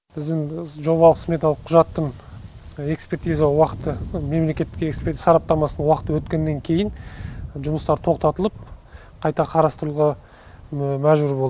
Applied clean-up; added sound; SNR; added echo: none; none; none; none.